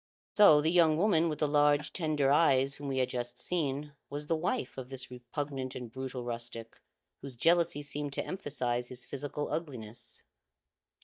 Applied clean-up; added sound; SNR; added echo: neural mask model DeepFilterNet 3.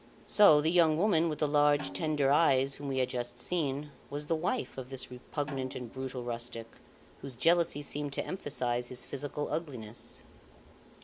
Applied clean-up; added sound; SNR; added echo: none; Snare drum; 19 dB; none.